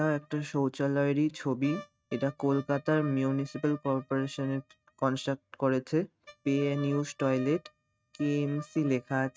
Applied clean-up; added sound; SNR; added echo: neural mask model RNNoise.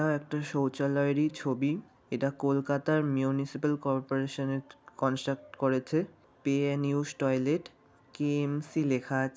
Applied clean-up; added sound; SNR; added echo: none; none; none; none.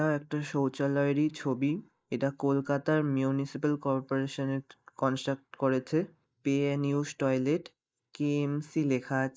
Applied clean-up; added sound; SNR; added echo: neural mask model Resemble Enhance denoiser.